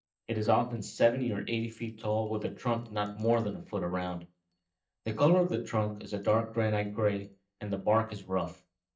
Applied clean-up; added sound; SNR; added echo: neural mask model DeepFilterNet 3.